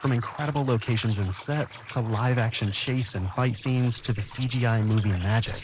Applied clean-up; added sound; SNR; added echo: neural mask model Resemble Enhance denoiser.